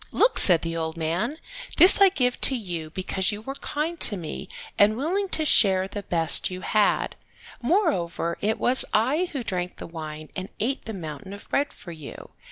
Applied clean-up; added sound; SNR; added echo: none; none; none; none.